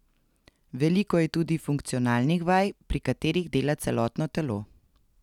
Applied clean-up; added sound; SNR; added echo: none; none; none; none.